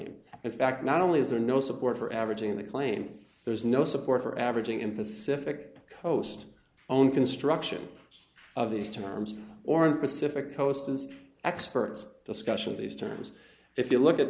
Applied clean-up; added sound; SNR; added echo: none; none; none; none.